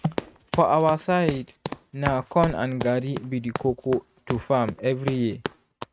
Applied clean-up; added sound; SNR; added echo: neural mask model RNNoise.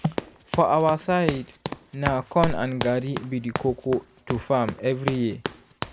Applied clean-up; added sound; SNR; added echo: none; Run; 8 dB; none.